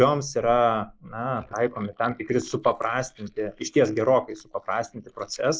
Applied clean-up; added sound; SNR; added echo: neural mask model Resemble Enhance denoiser.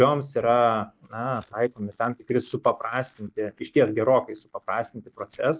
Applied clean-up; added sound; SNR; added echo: neural mask model DeepFilterNet 3.